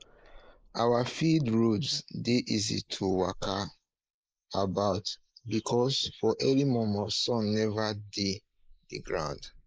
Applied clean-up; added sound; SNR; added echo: neural mask model Resemble Enhance denoiser.